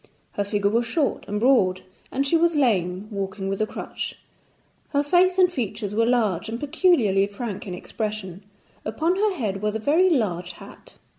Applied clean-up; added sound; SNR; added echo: none; none; none; none.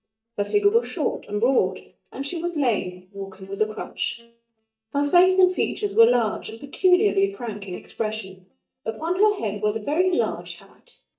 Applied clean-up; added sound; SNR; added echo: neural mask model DeepFilterNet 3.